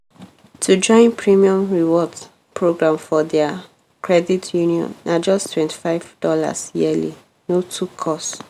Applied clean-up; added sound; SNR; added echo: none; none; none; none.